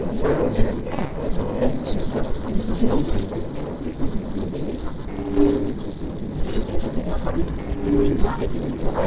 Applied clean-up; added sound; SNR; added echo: neural separator model SepFormer DNS4.